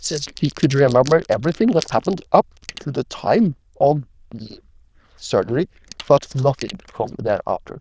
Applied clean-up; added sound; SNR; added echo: neural diffusion model UNIVERSE++.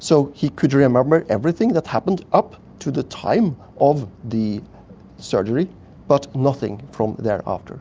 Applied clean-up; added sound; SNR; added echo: none; none; none; none.